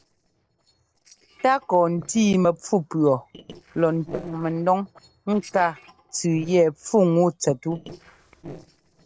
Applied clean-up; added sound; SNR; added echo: neural separator model SepFormer DNS4.